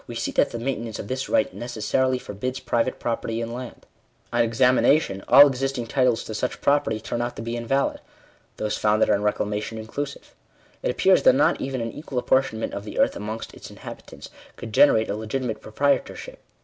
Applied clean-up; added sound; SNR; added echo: none; none; none; none.